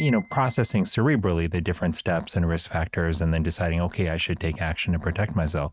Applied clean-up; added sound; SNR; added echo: neural mask model RNNoise.